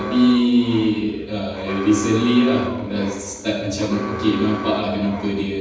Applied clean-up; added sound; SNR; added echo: none; Alarm; 12 dB; reverberation time 1.1 s.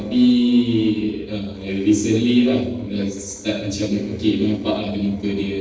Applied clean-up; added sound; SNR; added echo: neural separator model SepFormer DNS4.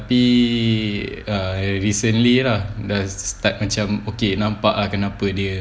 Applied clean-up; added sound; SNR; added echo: none; none; none; none.